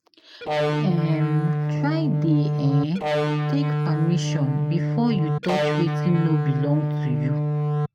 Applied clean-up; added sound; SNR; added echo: neural mask model RNNoise.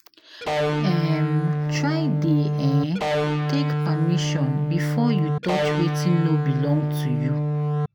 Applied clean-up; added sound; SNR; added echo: none; Electric guitar; -3 dB; none.